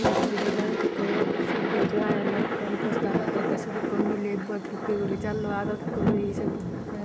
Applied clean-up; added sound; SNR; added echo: none; Thunder; -4 dB; reverberation time 2.0 s.